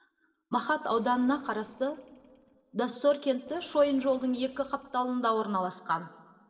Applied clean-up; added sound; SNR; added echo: neural separator model SepFormer DNS4.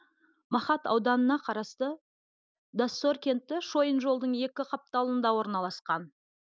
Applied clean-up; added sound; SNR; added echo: none; none; none; none.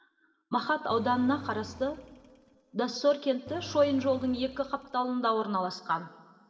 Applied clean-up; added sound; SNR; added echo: none; Engine; 17 dB; reverberation time 2.5 s.